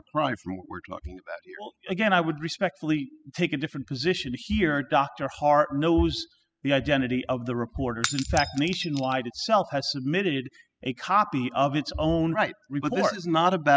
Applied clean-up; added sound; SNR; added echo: classical method spectral subtraction.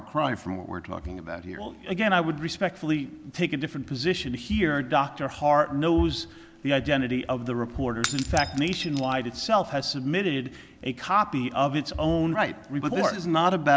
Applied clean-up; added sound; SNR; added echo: none; Shatter / Crushing; 13 dB; none.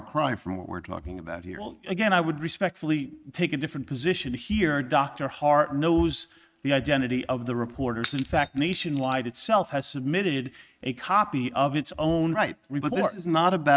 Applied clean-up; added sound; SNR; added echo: neural mask model RNNoise.